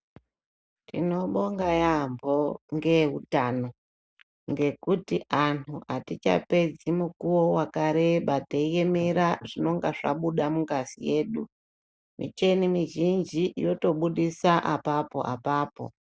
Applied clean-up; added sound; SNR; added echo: none; none; none; none.